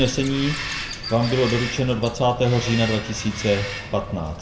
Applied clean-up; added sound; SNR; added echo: none; Bird vocalization, bird call, bird song; 9 dB; reverberation time 0.6 s.